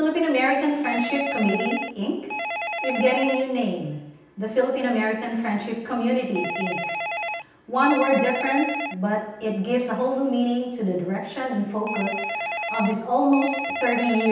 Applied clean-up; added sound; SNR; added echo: none; Telephone; 8 dB; reverberation time 0.9 s.